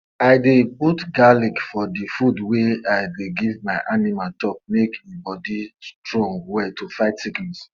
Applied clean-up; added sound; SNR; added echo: none; none; none; none.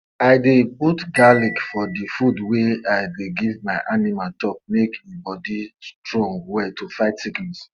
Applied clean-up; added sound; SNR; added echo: none; Marimba, xylophone; 13 dB; none.